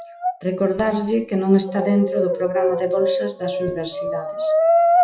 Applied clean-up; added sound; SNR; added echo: classical method WPE with log-MMSE.